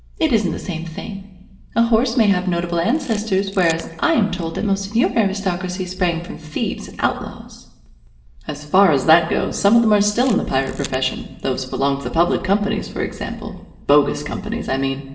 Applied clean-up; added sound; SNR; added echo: none; Camera; 20 dB; reverberation time 0.8 s.